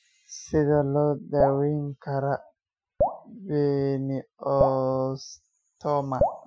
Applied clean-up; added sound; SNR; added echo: classical method Wiener filter.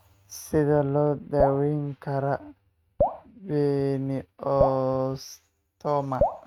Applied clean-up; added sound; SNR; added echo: neural mask model RNNoise.